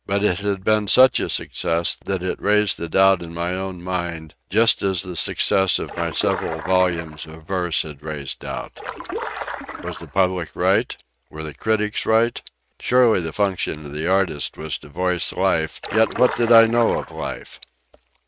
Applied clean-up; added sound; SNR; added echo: neural mask model RNNoise.